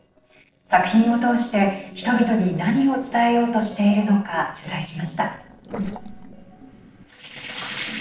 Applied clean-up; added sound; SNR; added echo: neural separator model SepFormer DNS4.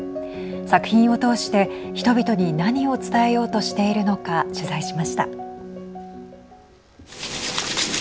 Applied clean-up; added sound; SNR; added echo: none; none; none; none.